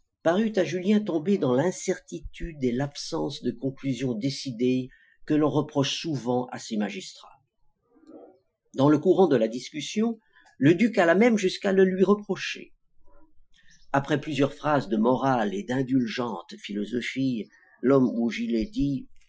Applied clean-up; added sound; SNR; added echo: classical method Wiener filter.